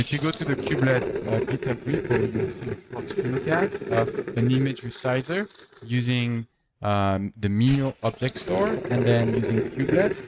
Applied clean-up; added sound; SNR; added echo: neural mask model RNNoise.